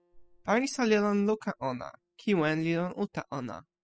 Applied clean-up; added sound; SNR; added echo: classical method spectral subtraction.